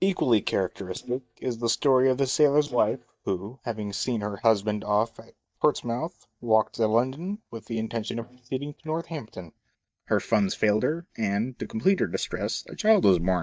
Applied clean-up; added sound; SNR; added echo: neural mask model DeepFilterNet 3.